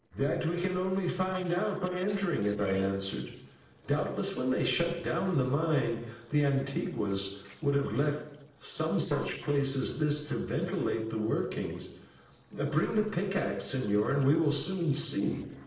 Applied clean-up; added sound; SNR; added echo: neural separator model SepFormer DNS4.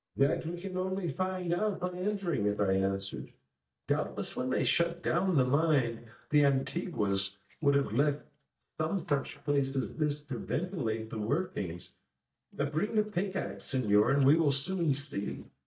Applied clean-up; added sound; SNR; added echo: neural mask model DeepFilterNet 3.